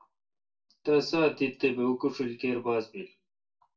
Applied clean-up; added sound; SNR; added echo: none; none; none; reverberation time 0.2 s.